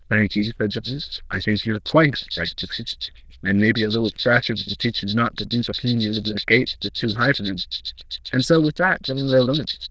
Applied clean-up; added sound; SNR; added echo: neural diffusion model UNIVERSE++.